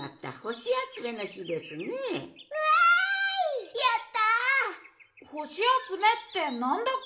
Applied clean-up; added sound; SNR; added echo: none; none; none; reverberation time 0.5 s.